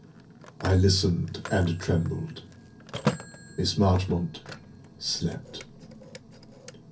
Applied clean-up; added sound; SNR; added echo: none; Telephone; 12 dB; reverberation time 0.3 s.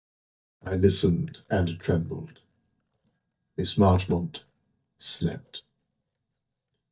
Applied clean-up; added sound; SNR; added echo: neural mask model DeepFilterNet 3.